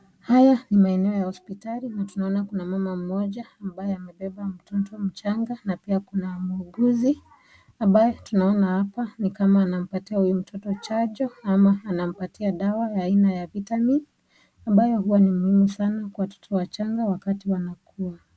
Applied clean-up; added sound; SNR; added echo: none; none; none; none.